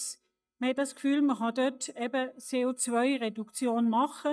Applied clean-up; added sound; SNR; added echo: neural mask model DeepFilterNet 3.